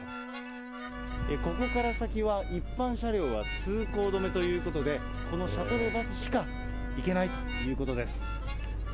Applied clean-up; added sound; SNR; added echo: none; Harmonica + Bowed string instrument; 9 dB; none.